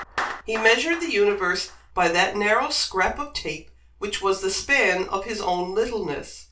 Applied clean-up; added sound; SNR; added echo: none; Clapping; 16 dB; reverberation time 0.3 s.